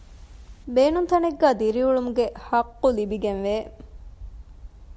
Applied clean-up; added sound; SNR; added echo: none; none; none; none.